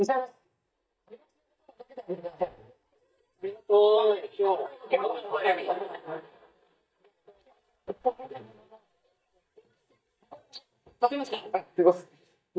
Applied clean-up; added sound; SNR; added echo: neural mask model DeepFilterNet 3.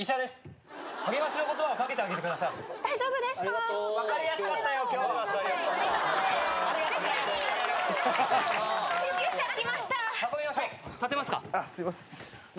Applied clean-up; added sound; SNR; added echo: none; none; none; none.